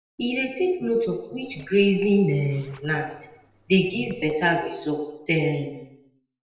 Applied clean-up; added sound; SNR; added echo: neural separator model SepFormer DNS4.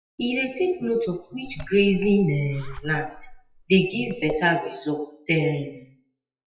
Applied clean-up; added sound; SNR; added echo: classical method WPE with log-MMSE.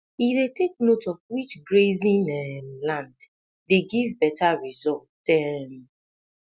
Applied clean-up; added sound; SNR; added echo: none; none; none; none.